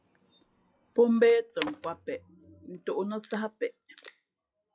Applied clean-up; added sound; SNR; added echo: classical method log-MMSE.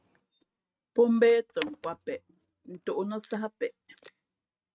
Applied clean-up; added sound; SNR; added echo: neural mask model RNNoise.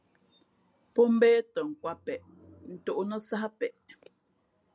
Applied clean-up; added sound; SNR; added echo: none; none; none; none.